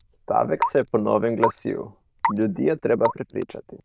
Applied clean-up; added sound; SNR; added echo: neural diffusion model UNIVERSE++.